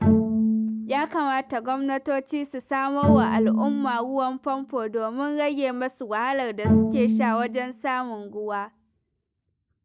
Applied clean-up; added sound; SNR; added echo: none; Bowed string instrument; -1 dB; none.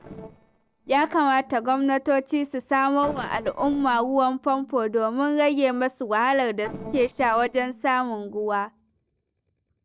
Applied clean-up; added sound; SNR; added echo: neural separator model SepFormer DNS4.